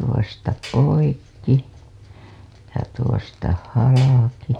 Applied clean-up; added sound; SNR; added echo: none; Tools; 18 dB; none.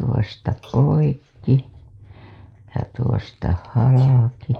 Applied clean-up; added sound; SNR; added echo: neural mask model Resemble Enhance denoiser.